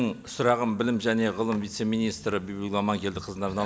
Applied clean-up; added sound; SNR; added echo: none; none; none; none.